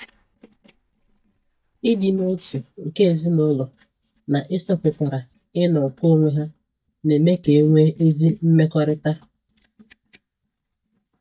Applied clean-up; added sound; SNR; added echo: neural mask model DeepFilterNet 3.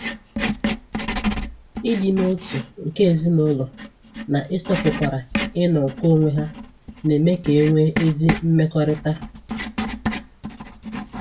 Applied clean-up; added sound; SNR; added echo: none; Writing; 8 dB; reverberation time 0.2 s.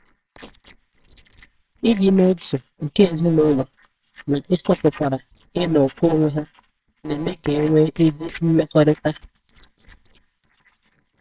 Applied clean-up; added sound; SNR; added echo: neural separator model SepFormer WHAMR!.